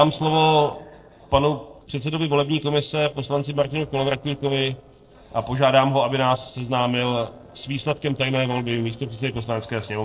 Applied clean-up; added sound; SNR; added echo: neural separator model SepFormer DNS4.